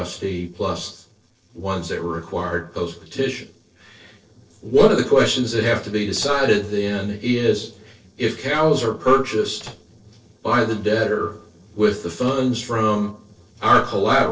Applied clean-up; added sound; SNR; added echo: neural separator model SepFormer DNS4.